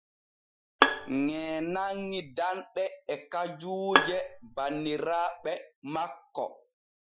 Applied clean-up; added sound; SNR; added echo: classical method Wiener filter.